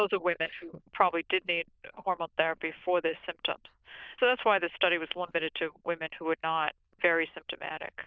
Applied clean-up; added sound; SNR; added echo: neural diffusion model UNIVERSE++.